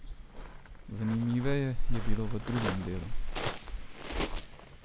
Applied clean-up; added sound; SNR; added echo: none; Waves, surf; 7 dB; none.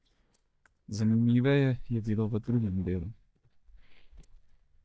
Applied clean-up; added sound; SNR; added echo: neural mask model DeepFilterNet 3.